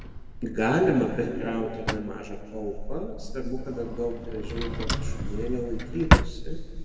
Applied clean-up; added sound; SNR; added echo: none; Drawer open or close; -1 dB; reverberation time 2.1 s.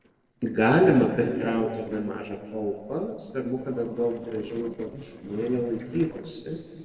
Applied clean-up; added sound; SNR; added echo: neural separator model SepFormer DNS4.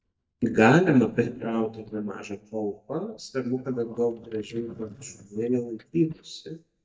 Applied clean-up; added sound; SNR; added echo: neural mask model DeepFilterNet 3.